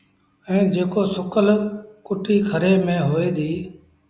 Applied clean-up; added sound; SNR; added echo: none; none; none; none.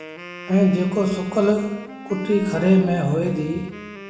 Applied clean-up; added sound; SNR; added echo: none; Wind instrument, woodwind instrument; 16 dB; reverberation time 1.0 s.